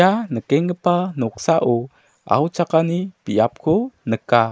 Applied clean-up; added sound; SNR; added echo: neural mask model Resemble Enhance denoiser.